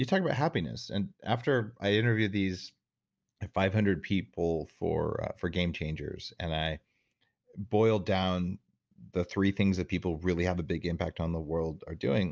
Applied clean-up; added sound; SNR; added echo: none; none; none; none.